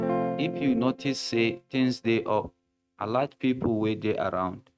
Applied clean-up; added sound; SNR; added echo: neural mask model RNNoise.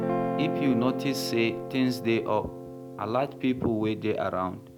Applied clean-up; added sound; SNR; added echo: none; Guitar; 5 dB; none.